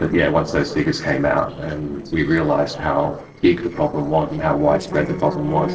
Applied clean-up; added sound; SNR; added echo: neural separator model SepFormer DNS4.